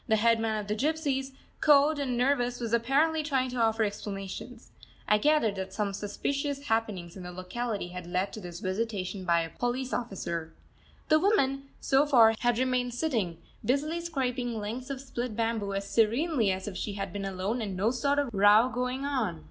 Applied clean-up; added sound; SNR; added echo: none; none; none; none.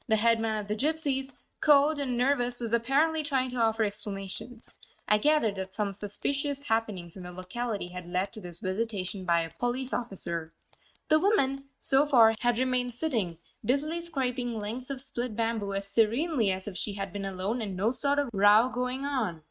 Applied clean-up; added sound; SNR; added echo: neural mask model RNNoise.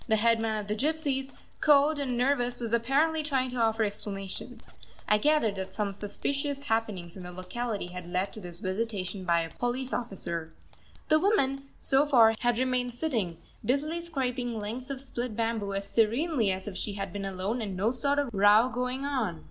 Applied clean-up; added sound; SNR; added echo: none; Zipper (clothing); 17 dB; none.